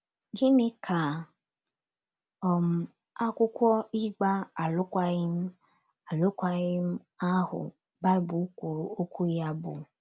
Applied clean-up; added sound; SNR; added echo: none; none; none; none.